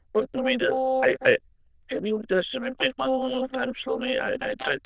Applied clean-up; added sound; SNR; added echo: neural diffusion model UNIVERSE++.